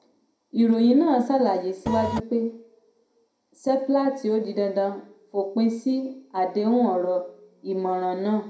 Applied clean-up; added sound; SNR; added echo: none; Printer; 4 dB; reverberation time 0.5 s.